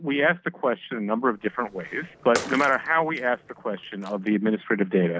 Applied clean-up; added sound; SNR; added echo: none; Bathtub (filling or washing) / Water / Splash, splatter; 13 dB; none.